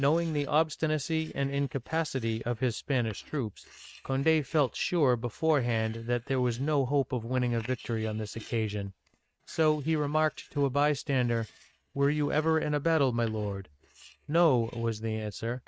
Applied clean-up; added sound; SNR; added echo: neural mask model RNNoise.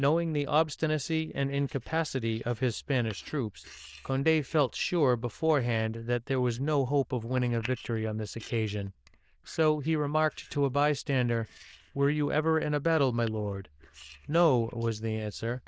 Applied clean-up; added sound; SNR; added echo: neural diffusion model UNIVERSE++.